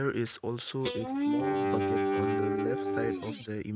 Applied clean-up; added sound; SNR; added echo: neural mask model RNNoise.